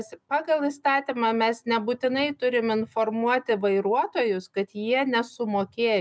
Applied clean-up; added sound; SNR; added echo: none; none; none; none.